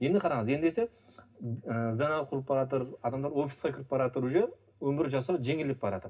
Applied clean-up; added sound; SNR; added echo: none; none; none; reverberation time 0.4 s.